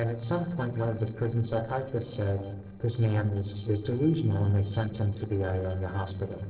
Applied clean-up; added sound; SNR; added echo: neural separator model SepFormer DNS4.